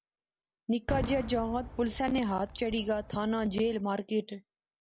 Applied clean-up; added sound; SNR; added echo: none; Fireworks; 12 dB; none.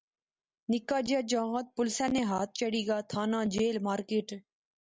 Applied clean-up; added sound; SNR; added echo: none; none; none; none.